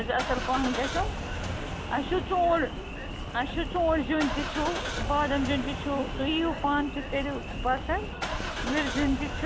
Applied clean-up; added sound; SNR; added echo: none; Engine starting / Car; 4 dB; none.